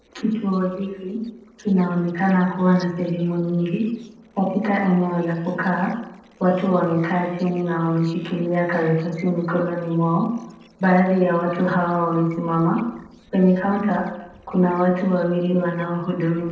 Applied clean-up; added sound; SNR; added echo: neural separator model SepFormer DNS4.